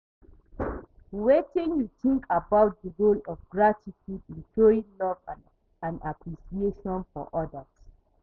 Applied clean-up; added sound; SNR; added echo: none; none; none; none.